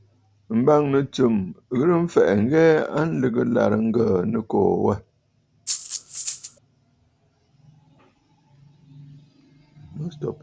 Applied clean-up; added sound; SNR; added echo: none; Rattle (instrument); 9 dB; none.